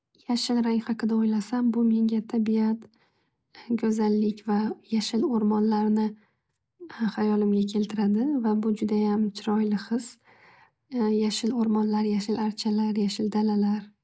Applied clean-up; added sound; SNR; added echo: none; none; none; none.